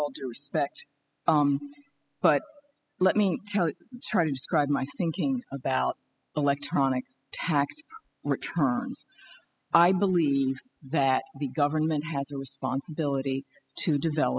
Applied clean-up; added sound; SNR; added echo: classical method spectral subtraction.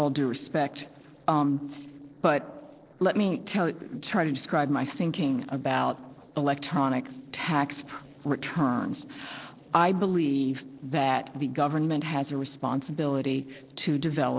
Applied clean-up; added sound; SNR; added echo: neural separator model SepFormer DNS4.